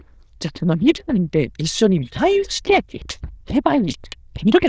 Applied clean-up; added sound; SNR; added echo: neural diffusion model UNIVERSE++.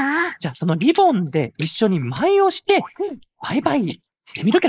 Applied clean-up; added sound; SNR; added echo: neural mask model Resemble Enhance denoiser.